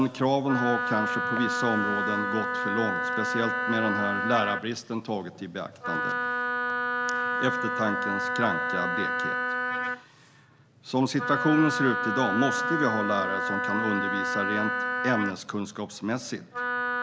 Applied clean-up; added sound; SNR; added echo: none; Wind instrument, woodwind instrument; 0 dB; none.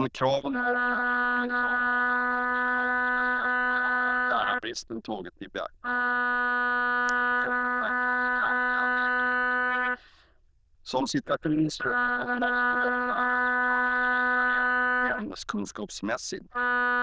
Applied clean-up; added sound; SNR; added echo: neural diffusion model UNIVERSE++.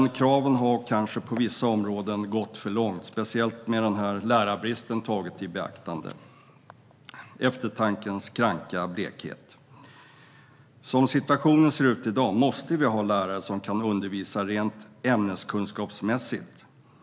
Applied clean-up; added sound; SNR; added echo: none; none; none; none.